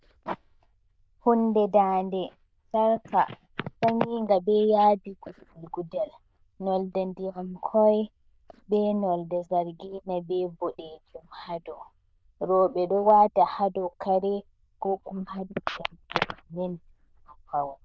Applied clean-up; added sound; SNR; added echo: neural diffusion model UNIVERSE++.